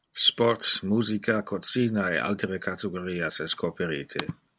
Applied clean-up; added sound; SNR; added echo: none; none; none; none.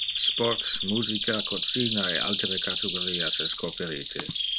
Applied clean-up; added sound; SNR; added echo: none; Bird vocalization, bird call, bird song; -2 dB; none.